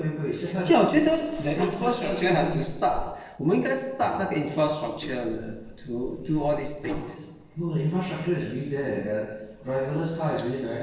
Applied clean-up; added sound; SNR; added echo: neural separator model SepFormer DNS4.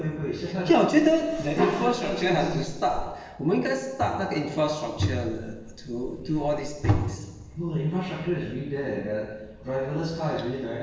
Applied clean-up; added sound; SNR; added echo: none; Wind; 14 dB; reverberation time 1.1 s.